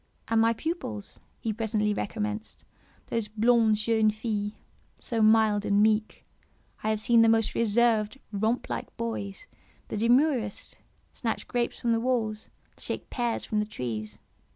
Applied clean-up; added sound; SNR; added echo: none; none; none; none.